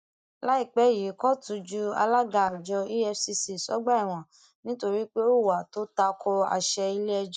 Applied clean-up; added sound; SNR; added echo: neural mask model DeepFilterNet 3.